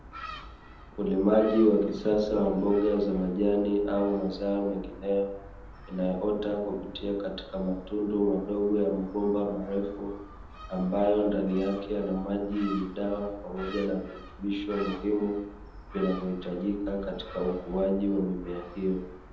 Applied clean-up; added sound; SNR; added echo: none; Gull, seagull; 16 dB; reverberation time 0.8 s.